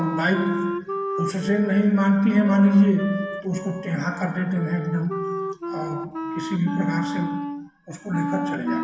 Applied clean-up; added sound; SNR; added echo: none; Wind instrument, woodwind instrument; 7 dB; reverberation time 0.2 s.